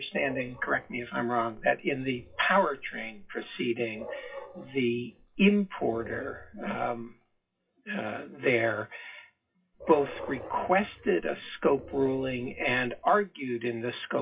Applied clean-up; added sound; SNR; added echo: classical method WPE with log-MMSE.